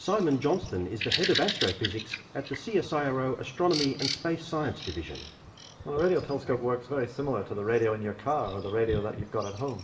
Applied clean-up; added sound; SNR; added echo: none; Bird vocalization, bird call, bird song; 9 dB; reverberation time 1.6 s.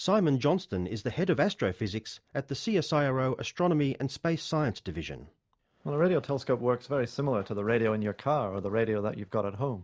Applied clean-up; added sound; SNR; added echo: none; none; none; none.